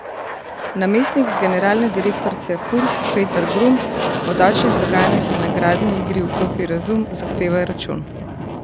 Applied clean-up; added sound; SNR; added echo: none; Aircraft; 2 dB; none.